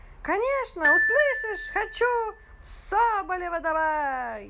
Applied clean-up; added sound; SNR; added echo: none; Glockenspiel; 3 dB; none.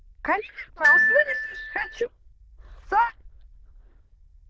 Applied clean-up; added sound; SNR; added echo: neural diffusion model UNIVERSE++.